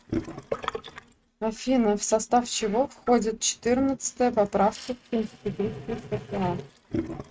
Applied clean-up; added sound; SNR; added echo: neural mask model RNNoise.